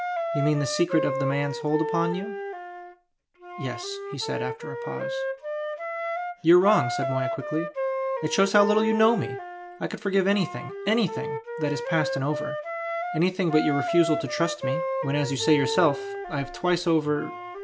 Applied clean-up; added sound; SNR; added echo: none; Wind instrument, woodwind instrument; 5 dB; none.